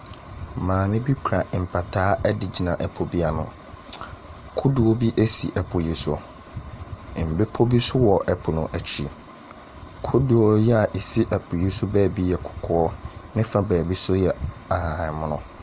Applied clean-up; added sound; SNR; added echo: none; none; none; none.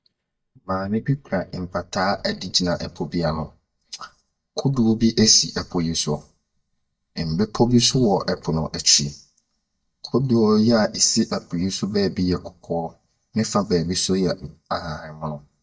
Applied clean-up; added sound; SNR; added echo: neural mask model DeepFilterNet 3.